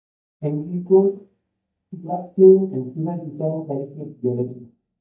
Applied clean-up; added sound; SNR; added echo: neural mask model DeepFilterNet 3.